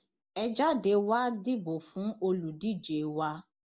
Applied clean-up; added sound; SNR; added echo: neural mask model Resemble Enhance denoiser.